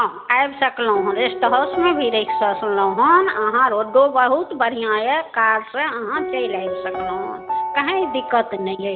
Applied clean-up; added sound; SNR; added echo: none; Piano; 10 dB; none.